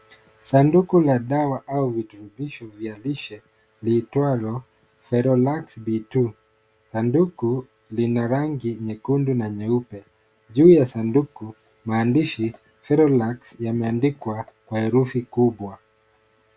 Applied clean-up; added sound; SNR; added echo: none; none; none; none.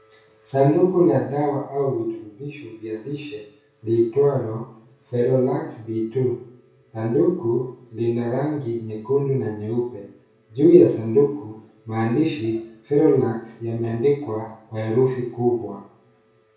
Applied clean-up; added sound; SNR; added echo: none; none; none; reverberation time 0.6 s.